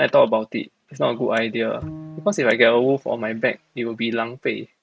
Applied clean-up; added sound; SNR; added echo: neural mask model RNNoise.